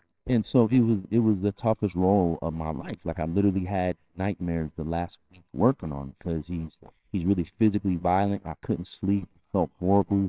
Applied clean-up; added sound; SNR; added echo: neural separator model SepFormer WHAMR!.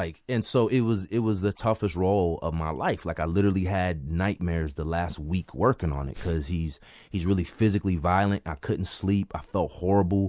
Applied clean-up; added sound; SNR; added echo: none; none; none; none.